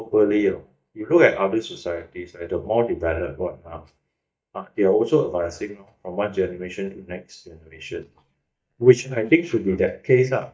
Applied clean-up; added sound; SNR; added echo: neural mask model DeepFilterNet 3.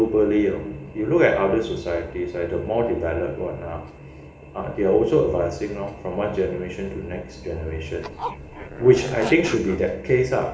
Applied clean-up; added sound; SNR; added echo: none; Zipper (clothing); 11 dB; reverberation time 0.9 s.